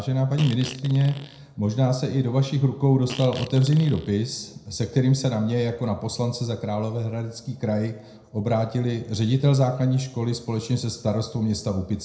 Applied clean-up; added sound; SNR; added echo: none; Fart; 15 dB; reverberation time 0.5 s.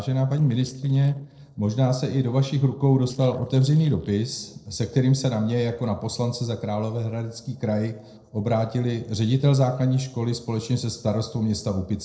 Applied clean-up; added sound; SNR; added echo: neural separator model SepFormer DNS4.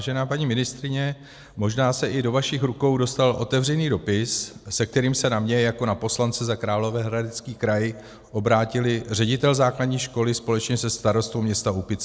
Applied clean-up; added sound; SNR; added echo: none; none; none; none.